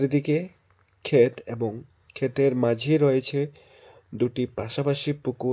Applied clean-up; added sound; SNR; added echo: none; none; none; none.